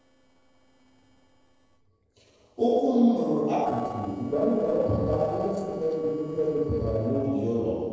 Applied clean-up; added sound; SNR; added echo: neural separator model SepFormer DNS4.